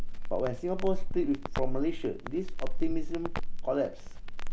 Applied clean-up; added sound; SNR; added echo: none; Crackle; -4 dB; none.